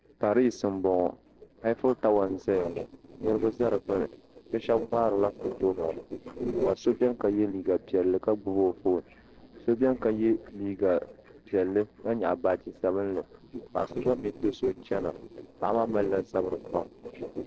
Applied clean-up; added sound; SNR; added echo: neural separator model SepFormer DNS4.